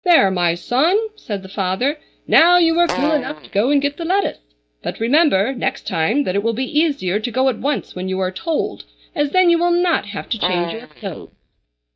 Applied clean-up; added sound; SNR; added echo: neural mask model DeepFilterNet 3.